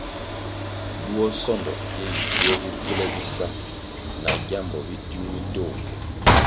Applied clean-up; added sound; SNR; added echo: none; Domestic sounds, home sounds + Sliding door / Train; -4 dB; none.